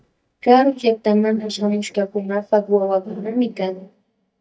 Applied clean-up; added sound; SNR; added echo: neural mask model DeepFilterNet 3.